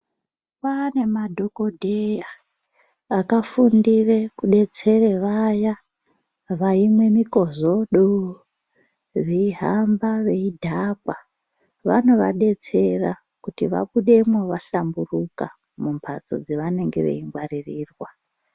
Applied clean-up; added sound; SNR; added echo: none; none; none; none.